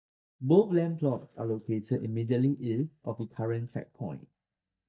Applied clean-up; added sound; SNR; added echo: neural mask model DeepFilterNet 3.